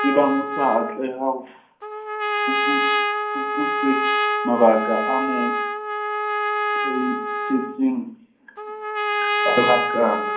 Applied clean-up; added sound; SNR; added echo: none; Trumpet; 0 dB; reverberation time 0.6 s.